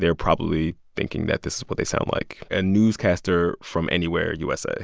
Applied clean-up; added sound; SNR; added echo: none; none; none; none.